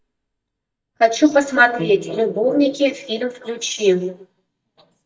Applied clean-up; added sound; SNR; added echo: neural mask model DeepFilterNet 3.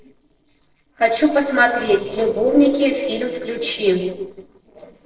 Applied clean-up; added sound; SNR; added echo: neural separator model SepFormer DNS4.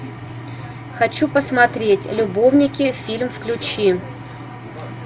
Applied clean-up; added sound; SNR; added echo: none; none; none; none.